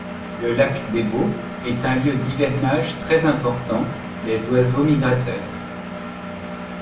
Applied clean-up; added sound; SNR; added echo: none; Engine; 9 dB; reverberation time 0.7 s.